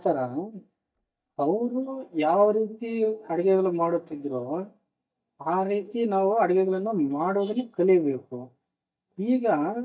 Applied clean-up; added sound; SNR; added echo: neural mask model DeepFilterNet 3.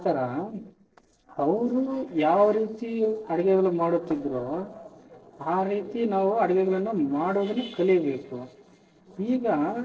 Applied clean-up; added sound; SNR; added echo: neural separator model SepFormer DNS4.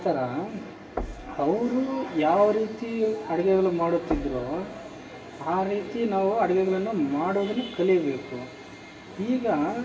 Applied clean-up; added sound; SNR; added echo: none; Knock; 15 dB; reverberation time 0.8 s.